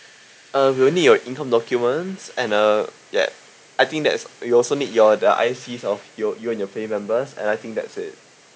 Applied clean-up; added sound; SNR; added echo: none; none; none; none.